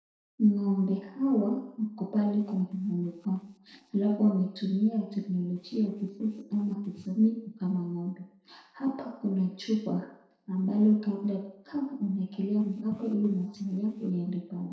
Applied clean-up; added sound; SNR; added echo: neural separator model SepFormer DNS4.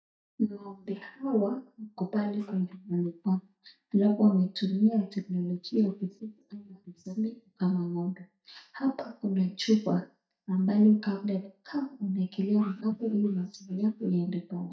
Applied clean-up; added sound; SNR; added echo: neural mask model DeepFilterNet 3.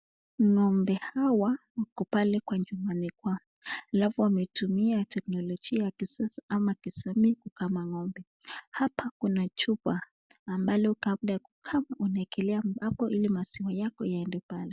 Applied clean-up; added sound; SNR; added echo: none; none; none; none.